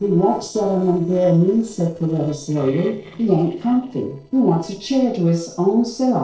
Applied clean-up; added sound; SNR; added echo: neural separator model SepFormer DNS4.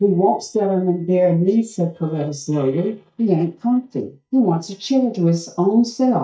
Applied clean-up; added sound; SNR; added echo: neural mask model DeepFilterNet 3.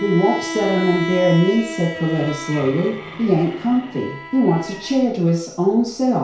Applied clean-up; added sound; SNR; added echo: none; Bowed string instrument; 11 dB; reverberation time 0.6 s.